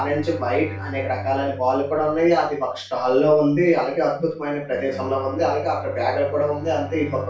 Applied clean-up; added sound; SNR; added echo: none; Bowed string instrument; 14 dB; reverberation time 0.3 s.